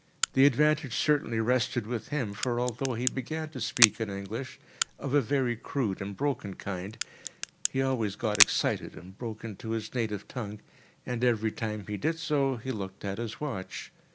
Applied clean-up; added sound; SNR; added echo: none; Crack; 4 dB; none.